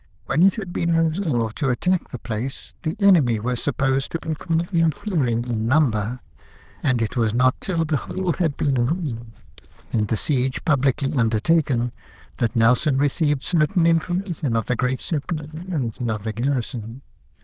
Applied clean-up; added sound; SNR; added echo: neural diffusion model UNIVERSE++.